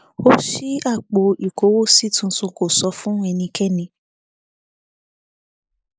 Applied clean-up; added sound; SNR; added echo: neural mask model Resemble Enhance denoiser.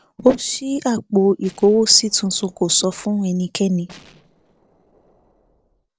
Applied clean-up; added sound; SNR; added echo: neural separator model SepFormer DNS4.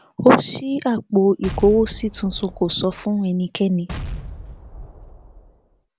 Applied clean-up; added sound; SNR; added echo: none; Explosion; 14 dB; none.